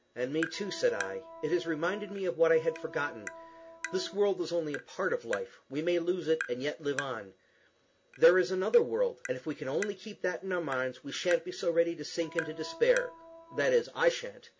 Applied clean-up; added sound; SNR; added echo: none; Tap + Organ; 15 dB; none.